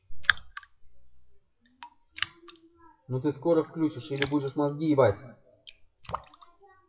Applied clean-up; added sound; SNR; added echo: classical method WPE with log-MMSE.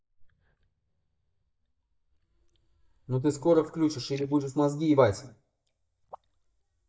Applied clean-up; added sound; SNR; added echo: neural mask model DeepFilterNet 3.